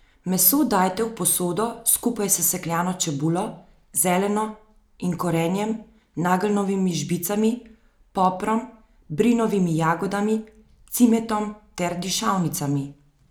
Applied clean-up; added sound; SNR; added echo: none; none; none; none.